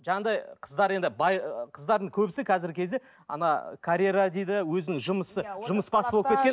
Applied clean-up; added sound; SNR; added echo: none; none; none; none.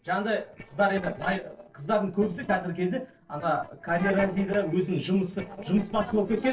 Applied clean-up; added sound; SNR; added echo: neural separator model SepFormer DNS4.